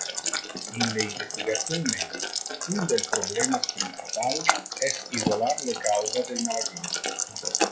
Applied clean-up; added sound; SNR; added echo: classical method log-MMSE.